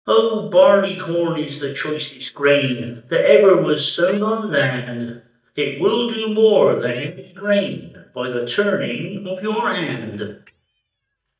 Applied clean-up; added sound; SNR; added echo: neural mask model DeepFilterNet 3.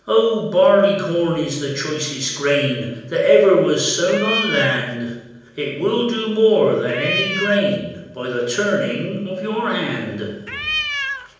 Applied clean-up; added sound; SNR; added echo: none; Cat; 5 dB; reverberation time 1.0 s.